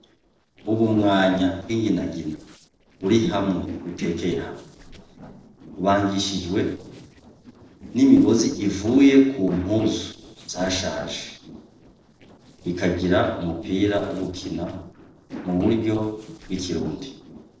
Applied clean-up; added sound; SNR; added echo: neural separator model SepFormer DNS4.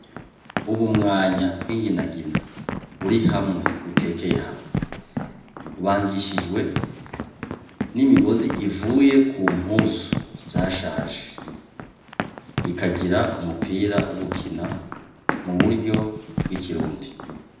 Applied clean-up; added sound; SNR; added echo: none; Run; 5 dB; reverberation time 0.8 s.